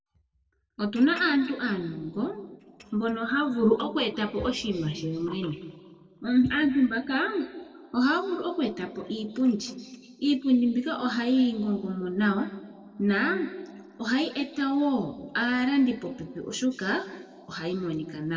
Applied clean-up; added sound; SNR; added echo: neural separator model SepFormer DNS4.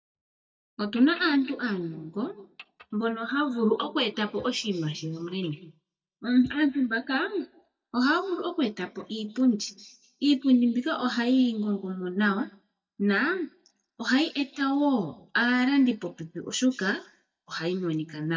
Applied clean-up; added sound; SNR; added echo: neural mask model DeepFilterNet 3.